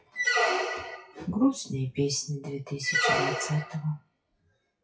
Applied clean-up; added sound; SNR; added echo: classical method WPE with log-MMSE.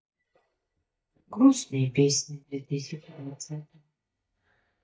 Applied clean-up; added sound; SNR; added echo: neural mask model DeepFilterNet 3.